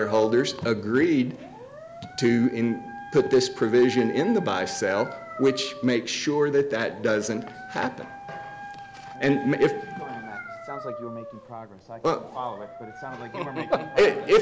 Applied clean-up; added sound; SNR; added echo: none; Dog; 15 dB; none.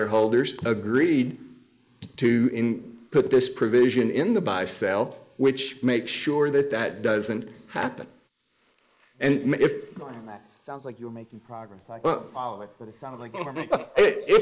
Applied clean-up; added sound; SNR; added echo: neural mask model Resemble Enhance denoiser.